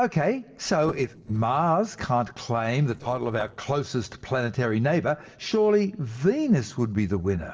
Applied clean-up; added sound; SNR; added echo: neural separator model SepFormer DNS4.